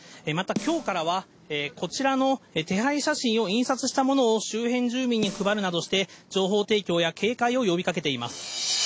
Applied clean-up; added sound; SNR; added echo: none; Snare drum; 15 dB; none.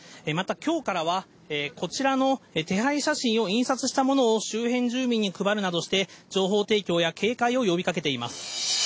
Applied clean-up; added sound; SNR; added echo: none; none; none; none.